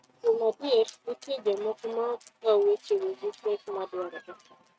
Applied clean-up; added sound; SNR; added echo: neural mask model RNNoise.